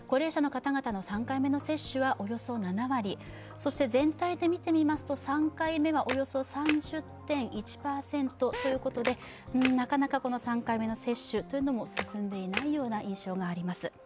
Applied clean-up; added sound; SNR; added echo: none; Drill + Camera; 9 dB; none.